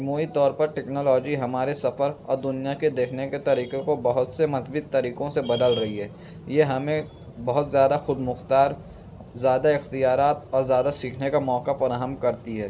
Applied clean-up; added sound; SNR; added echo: none; none; none; none.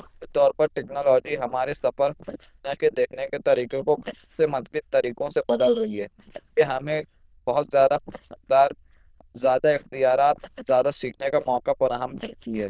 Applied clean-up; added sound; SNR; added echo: neural diffusion model UNIVERSE++.